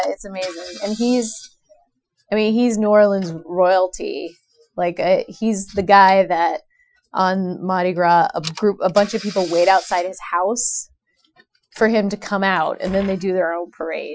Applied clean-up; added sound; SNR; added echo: classical method Wiener filter.